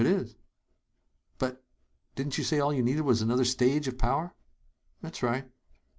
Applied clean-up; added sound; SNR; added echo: none; none; none; none.